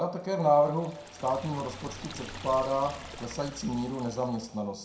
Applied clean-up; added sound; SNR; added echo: none; Liquid; 15 dB; reverberation time 0.5 s.